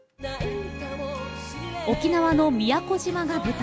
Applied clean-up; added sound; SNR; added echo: none; none; none; none.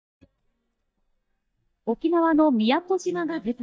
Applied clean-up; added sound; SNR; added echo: neural mask model DeepFilterNet 3.